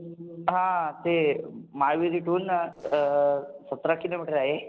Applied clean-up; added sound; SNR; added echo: neural separator model SepFormer DNS4.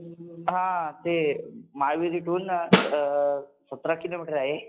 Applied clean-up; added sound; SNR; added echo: classical method log-MMSE.